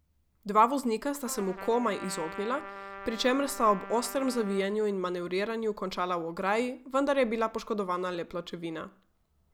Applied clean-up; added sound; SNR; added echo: none; Trumpet; 13 dB; none.